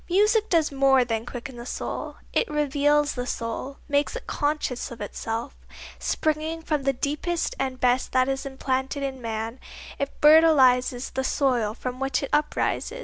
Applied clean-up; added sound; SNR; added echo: none; none; none; none.